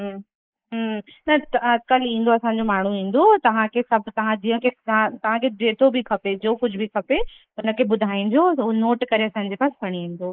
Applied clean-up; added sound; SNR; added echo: neural mask model Resemble Enhance denoiser.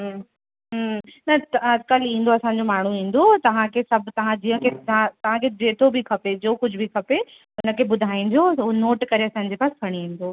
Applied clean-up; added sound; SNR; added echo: none; none; none; none.